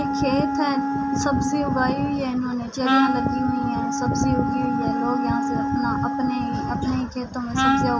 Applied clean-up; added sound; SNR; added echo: none; Wind instrument, woodwind instrument; 0 dB; none.